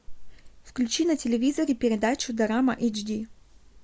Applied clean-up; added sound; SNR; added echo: none; none; none; none.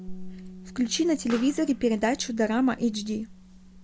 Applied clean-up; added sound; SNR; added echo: none; Explosion + Bass guitar; 17 dB; none.